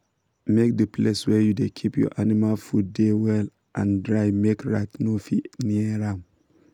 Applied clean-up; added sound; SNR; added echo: none; none; none; none.